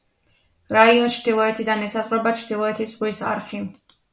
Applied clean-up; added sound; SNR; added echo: none; none; none; none.